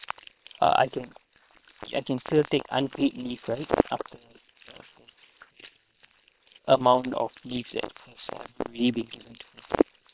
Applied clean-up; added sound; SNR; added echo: neural separator model SepFormer WHAM!.